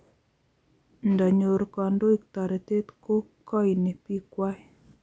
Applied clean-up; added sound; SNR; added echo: none; none; none; none.